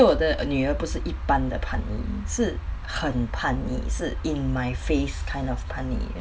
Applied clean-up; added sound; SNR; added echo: none; none; none; none.